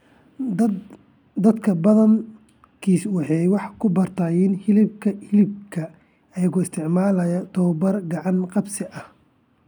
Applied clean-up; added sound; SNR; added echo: none; none; none; none.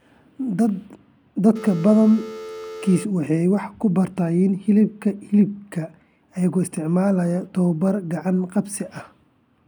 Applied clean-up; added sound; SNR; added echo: none; Telephone; 13 dB; none.